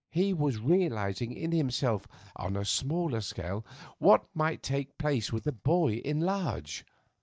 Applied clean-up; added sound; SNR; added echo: neural mask model DeepFilterNet 3.